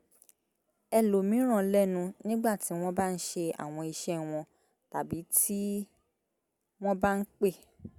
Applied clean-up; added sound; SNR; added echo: none; none; none; none.